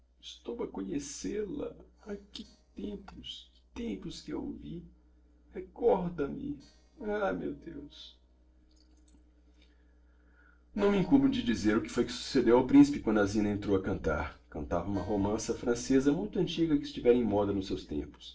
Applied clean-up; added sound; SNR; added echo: neural separator model SepFormer DNS4.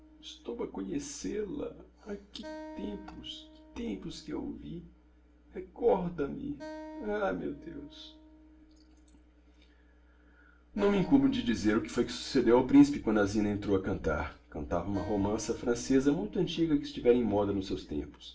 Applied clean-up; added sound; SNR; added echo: none; Acoustic guitar; 20 dB; reverberation time 0.3 s.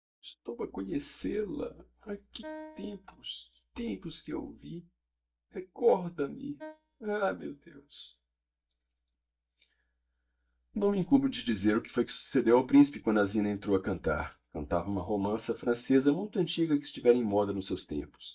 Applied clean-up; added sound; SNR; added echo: neural mask model DeepFilterNet 3.